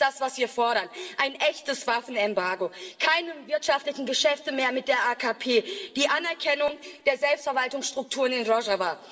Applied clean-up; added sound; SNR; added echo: none; none; none; reverberation time 1.9 s.